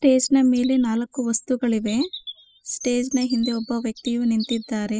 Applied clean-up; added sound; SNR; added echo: classical method spectral subtraction.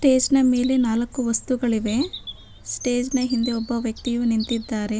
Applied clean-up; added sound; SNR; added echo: none; Bird vocalization, bird call, bird song; 18 dB; none.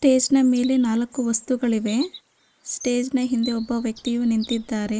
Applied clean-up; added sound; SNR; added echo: neural mask model Resemble Enhance denoiser.